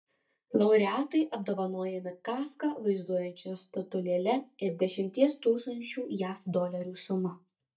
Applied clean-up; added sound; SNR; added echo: neural mask model DeepFilterNet 3.